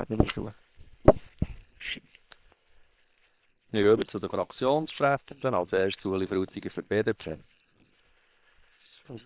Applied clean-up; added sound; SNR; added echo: neural separator model SepFormer WHAM!.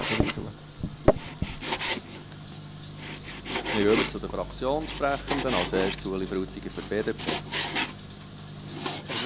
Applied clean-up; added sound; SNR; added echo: none; Microwave oven + Frying (food); 0 dB; none.